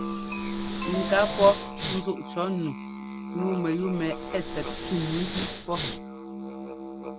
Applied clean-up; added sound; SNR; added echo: none; Musical instrument + Respiratory sounds; 5 dB; none.